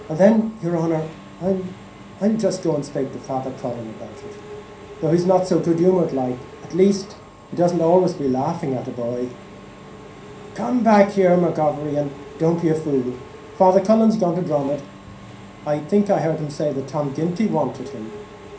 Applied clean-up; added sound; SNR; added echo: none; Engine / Mechanisms; 18 dB; reverberation time 0.3 s.